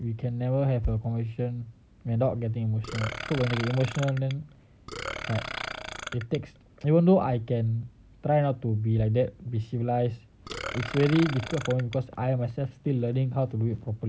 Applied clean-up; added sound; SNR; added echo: none; Burping, eructation; 10 dB; none.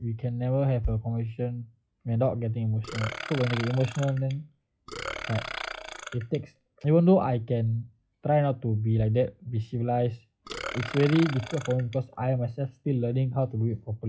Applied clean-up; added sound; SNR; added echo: classical method log-MMSE.